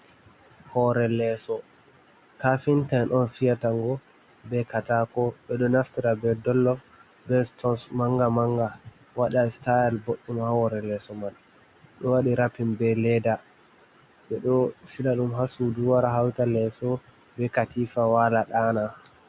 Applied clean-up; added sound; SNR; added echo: none; none; none; none.